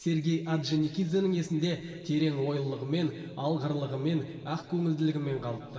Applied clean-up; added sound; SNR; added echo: none; none; none; reverberation time 2.4 s.